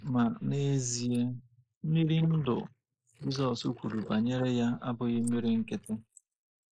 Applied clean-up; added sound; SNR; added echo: neural mask model Resemble Enhance denoiser.